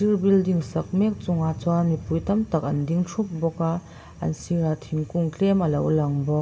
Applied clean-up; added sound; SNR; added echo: none; none; none; reverberation time 0.9 s.